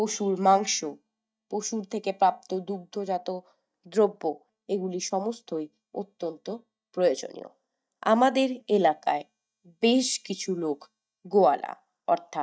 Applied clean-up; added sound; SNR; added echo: neural mask model DeepFilterNet 3.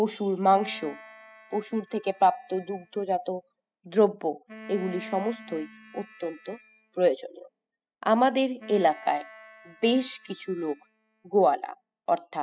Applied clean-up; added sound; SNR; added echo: classical method spectral subtraction.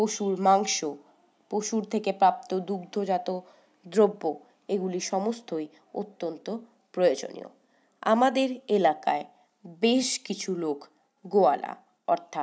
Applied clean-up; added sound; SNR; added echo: none; none; none; none.